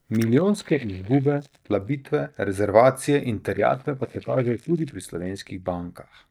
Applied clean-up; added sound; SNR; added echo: neural mask model DeepFilterNet 3.